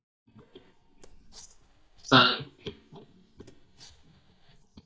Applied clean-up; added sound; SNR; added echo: neural mask model DeepFilterNet 3.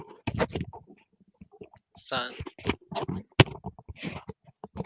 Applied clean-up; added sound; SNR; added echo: none; none; none; none.